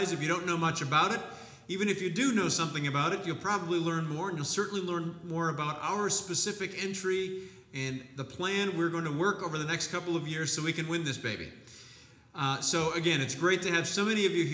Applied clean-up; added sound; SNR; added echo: none; none; none; reverberation time 0.8 s.